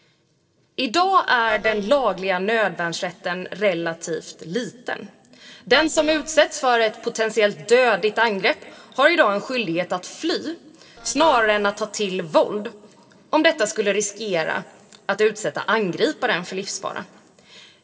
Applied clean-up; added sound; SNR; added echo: neural separator model SepFormer DNS4.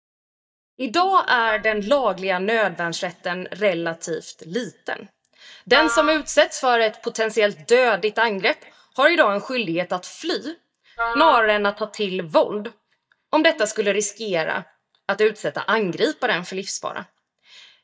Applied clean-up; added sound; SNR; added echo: neural mask model DeepFilterNet 3.